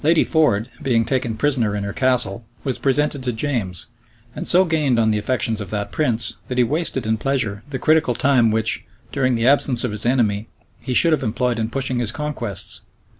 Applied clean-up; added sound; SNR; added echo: none; none; none; none.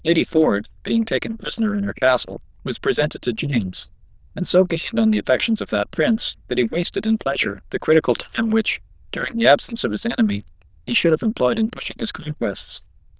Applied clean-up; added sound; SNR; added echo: neural diffusion model UNIVERSE++.